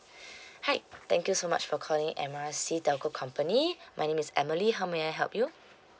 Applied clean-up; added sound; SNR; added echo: none; none; none; none.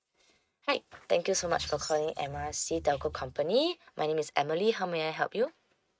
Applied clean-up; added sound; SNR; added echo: neural mask model RNNoise.